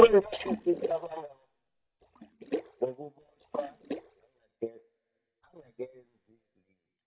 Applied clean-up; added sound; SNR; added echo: neural mask model DeepFilterNet 3.